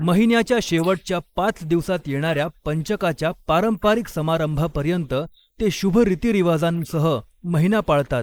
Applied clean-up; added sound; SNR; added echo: neural mask model Resemble Enhance denoiser.